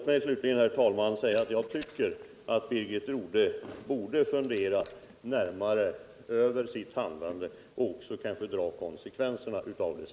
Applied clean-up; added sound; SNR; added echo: neural mask model Resemble Enhance denoiser.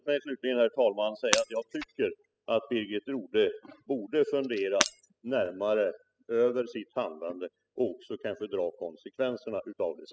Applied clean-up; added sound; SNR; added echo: classical method spectral subtraction.